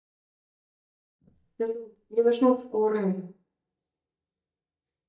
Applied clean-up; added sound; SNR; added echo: neural mask model DeepFilterNet 3.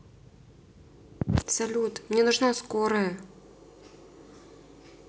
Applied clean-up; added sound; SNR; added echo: none; none; none; none.